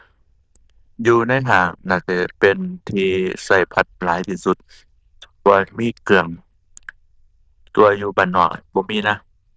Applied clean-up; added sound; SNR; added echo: neural diffusion model UNIVERSE++.